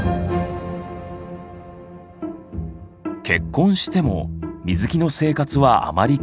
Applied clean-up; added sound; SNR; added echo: none; none; none; none.